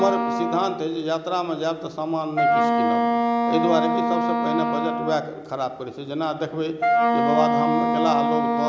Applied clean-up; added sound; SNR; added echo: none; Wind instrument, woodwind instrument; -3 dB; none.